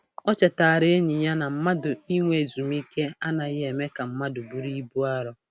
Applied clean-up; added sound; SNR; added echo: none; none; none; none.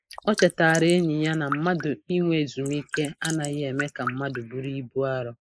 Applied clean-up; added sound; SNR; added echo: neural mask model Resemble Enhance denoiser.